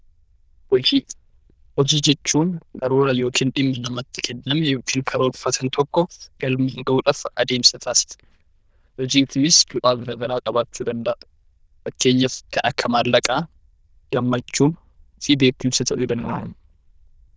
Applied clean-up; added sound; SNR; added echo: neural diffusion model UNIVERSE++.